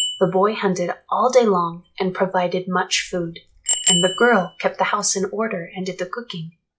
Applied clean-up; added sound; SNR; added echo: classical method log-MMSE.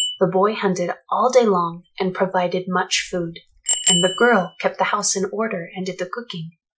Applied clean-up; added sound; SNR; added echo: classical method Wiener filter.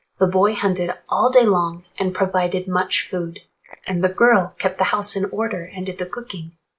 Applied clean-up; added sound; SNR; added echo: neural mask model Resemble Enhance denoiser.